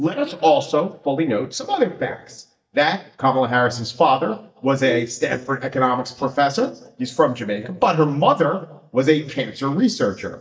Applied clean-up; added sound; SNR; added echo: neural mask model DeepFilterNet 3.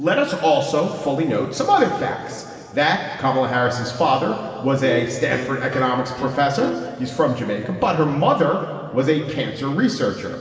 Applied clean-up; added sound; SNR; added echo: none; Bowed string instrument; 10 dB; reverberation time 2.4 s.